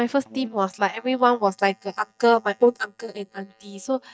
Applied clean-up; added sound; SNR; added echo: neural mask model DeepFilterNet 3.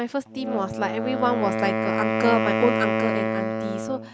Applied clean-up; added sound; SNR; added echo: none; Wind instrument, woodwind instrument; -1 dB; none.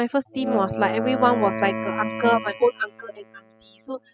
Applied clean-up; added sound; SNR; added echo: classical method spectral subtraction.